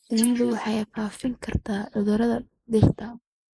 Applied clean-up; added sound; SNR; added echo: neural mask model Resemble Enhance denoiser.